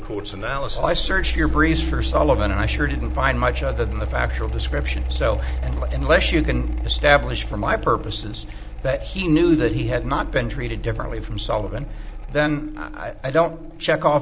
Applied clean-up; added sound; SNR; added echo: none; Mechanical fan; 3 dB; none.